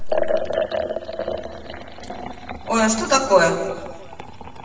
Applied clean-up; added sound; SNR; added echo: none; Liquid; 5 dB; reverberation time 1.4 s.